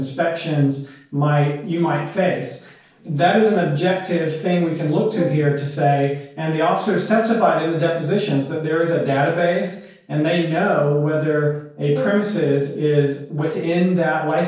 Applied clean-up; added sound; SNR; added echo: neural separator model SepFormer DNS4.